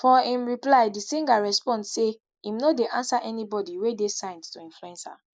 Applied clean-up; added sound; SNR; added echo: neural mask model Resemble Enhance denoiser.